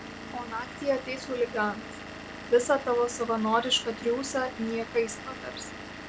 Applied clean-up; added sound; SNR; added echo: none; Engine / Vehicle; 11 dB; none.